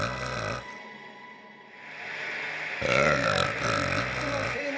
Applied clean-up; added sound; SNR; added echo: none; Burping, eructation; -4 dB; reverberation time 0.3 s.